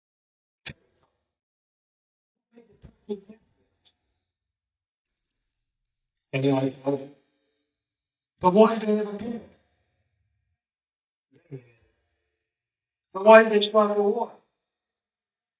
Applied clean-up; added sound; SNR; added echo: neural mask model DeepFilterNet 3.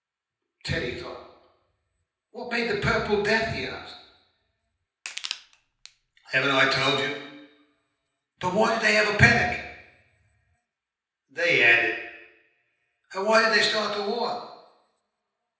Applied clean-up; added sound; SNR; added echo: none; Crushing; 13 dB; reverberation time 0.9 s.